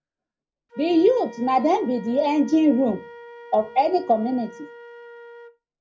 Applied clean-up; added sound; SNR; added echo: none; Wind instrument, woodwind instrument; 20 dB; reverberation time 0.4 s.